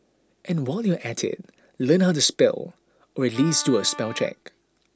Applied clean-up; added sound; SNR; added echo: none; Wind instrument, woodwind instrument; 15 dB; none.